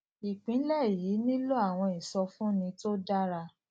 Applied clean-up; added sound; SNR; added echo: none; none; none; none.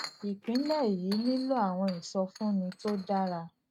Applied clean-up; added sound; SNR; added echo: neural mask model RNNoise.